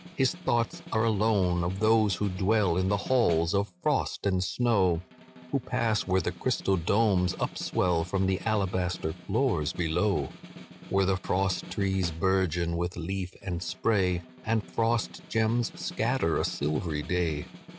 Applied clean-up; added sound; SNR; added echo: none; Snare drum; 17 dB; none.